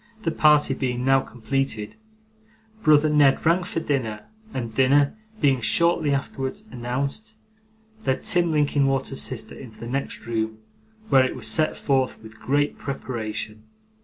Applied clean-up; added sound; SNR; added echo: none; none; none; none.